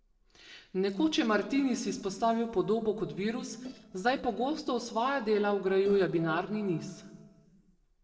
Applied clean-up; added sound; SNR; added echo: neural separator model SepFormer DNS4.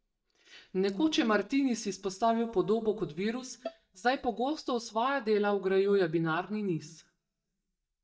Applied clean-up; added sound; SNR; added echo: neural mask model DeepFilterNet 3.